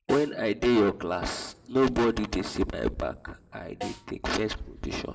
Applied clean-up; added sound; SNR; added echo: none; Snare drum; 17 dB; reverberation time 0.3 s.